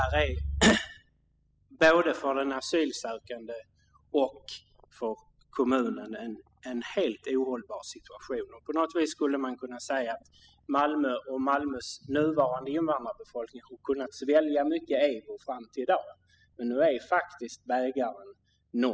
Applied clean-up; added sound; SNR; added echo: classical method spectral subtraction.